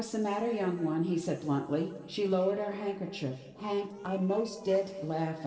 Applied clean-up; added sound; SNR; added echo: neural separator model SepFormer DNS4.